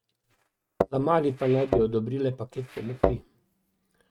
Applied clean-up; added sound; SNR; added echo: neural mask model RNNoise.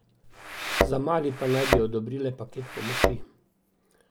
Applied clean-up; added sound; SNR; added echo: none; Thump, thud; -2 dB; none.